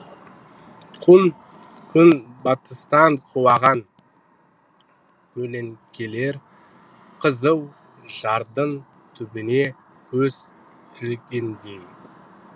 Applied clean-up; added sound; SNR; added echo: none; none; none; none.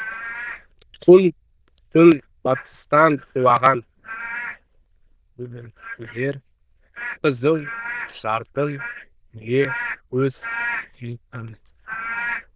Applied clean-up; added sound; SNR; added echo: neural diffusion model UNIVERSE++.